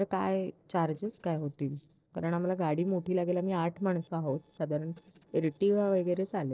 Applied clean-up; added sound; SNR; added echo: neural separator model SepFormer DNS4.